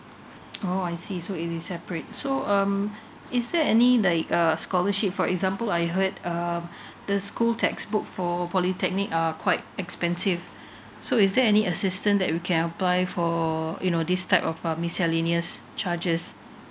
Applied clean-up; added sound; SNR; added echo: none; none; none; none.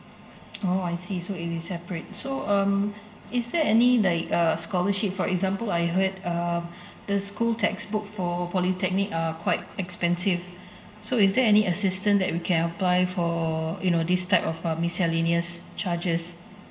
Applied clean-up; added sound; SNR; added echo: none; none; none; reverberation time 2.6 s.